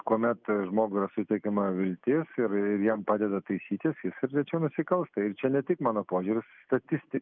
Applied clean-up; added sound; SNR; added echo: none; none; none; none.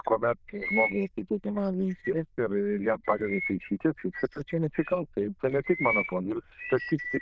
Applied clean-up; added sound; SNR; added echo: neural diffusion model UNIVERSE++.